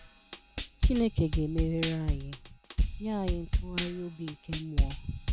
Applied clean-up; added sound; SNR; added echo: none; Drum kit; -2 dB; none.